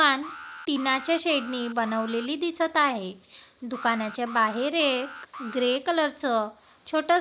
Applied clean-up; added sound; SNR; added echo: none; Alarm; 17 dB; none.